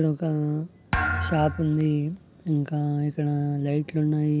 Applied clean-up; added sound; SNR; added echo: none; Thump, thud; 6 dB; none.